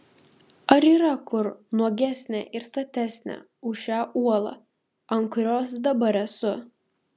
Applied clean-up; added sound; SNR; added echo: none; none; none; none.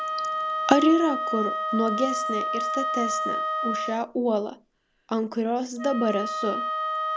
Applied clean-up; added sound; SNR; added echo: none; Wind instrument, woodwind instrument; 2 dB; none.